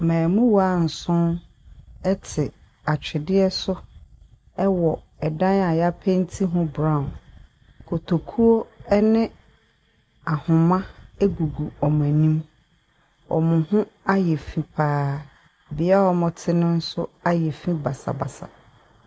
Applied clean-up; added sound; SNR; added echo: none; none; none; none.